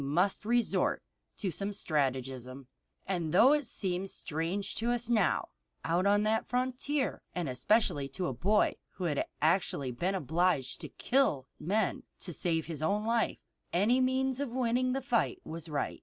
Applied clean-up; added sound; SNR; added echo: none; none; none; none.